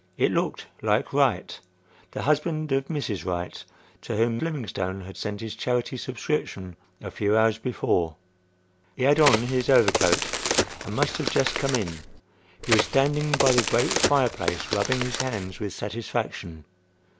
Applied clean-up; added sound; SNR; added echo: none; Crack; 2 dB; none.